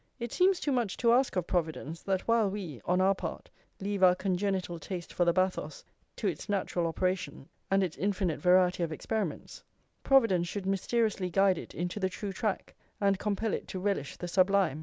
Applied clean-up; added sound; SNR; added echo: none; none; none; none.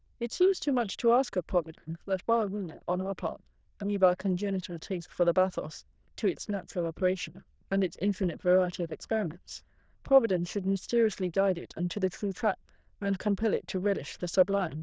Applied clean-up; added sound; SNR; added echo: neural diffusion model UNIVERSE++.